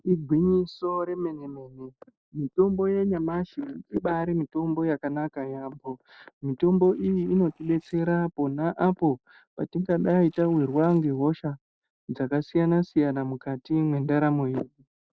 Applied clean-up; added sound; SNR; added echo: neural separator model SepFormer DNS4.